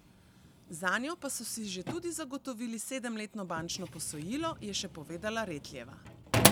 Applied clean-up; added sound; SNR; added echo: none; Drawer open or close; -2 dB; none.